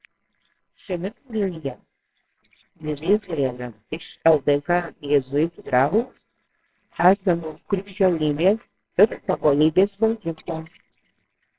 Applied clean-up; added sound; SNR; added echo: neural separator model SepFormer WHAMR!.